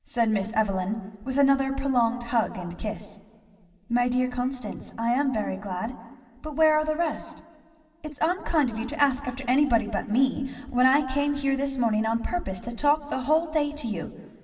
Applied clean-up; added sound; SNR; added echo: none; none; none; reverberation time 2.5 s.